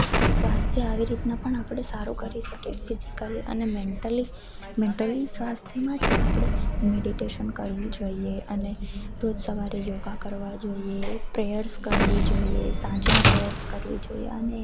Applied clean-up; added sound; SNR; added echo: none; Explosion + Slam; -3 dB; none.